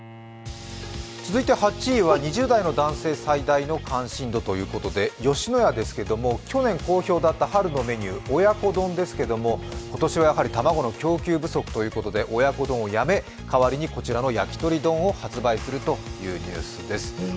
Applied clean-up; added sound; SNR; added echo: none; Bowed string instrument; 18 dB; none.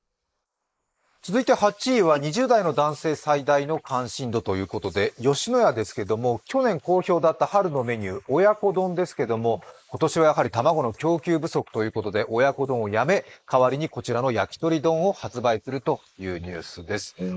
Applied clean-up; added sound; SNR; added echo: neural mask model Resemble Enhance denoiser.